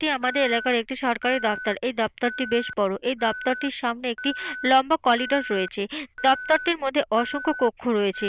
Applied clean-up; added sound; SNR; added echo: neural diffusion model UNIVERSE++.